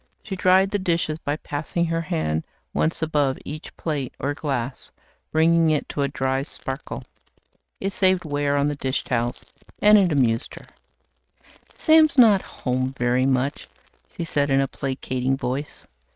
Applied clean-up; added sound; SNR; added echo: neural mask model RNNoise.